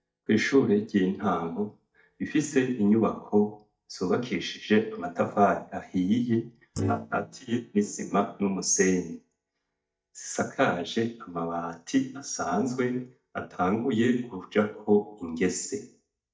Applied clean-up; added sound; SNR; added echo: neural mask model DeepFilterNet 3.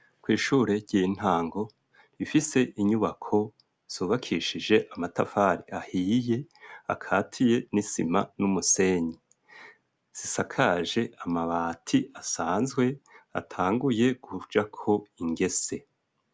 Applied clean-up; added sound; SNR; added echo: none; none; none; none.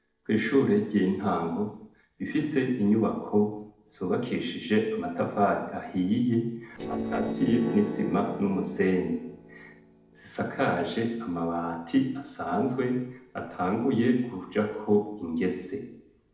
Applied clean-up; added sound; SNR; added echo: neural separator model SepFormer DNS4.